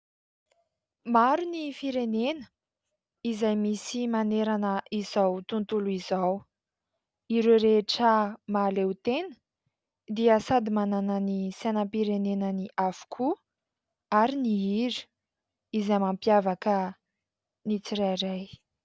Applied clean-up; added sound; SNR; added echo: none; none; none; none.